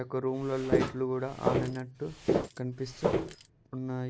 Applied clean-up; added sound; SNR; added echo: none; Walk, footsteps; -2 dB; none.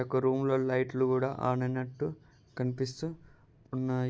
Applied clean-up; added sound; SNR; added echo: none; none; none; none.